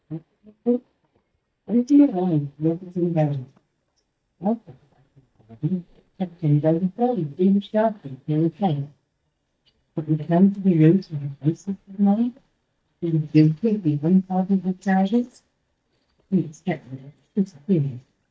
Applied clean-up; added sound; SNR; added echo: neural mask model DeepFilterNet 3.